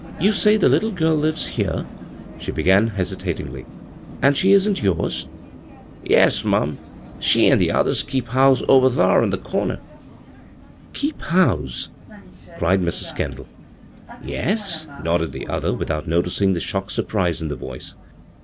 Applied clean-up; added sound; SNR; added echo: none; Vehicle; 17 dB; none.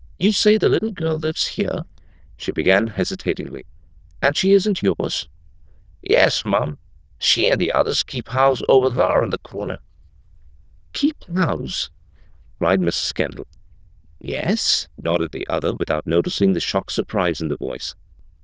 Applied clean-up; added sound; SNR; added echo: neural diffusion model UNIVERSE++.